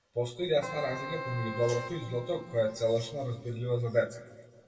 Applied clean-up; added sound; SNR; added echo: none; Keyboard (musical); 10 dB; reverberation time 1.5 s.